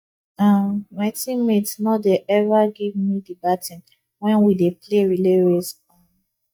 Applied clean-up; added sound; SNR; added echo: neural mask model DeepFilterNet 3.